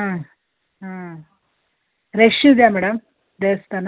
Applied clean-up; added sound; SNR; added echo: none; none; none; none.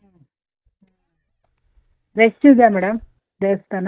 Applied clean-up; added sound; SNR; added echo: neural mask model DeepFilterNet 3.